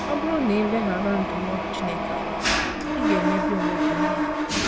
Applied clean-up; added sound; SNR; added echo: none; Mechanisms; -3 dB; none.